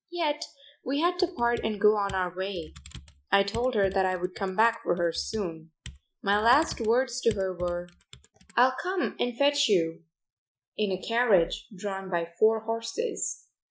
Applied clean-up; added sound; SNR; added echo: classical method Wiener filter.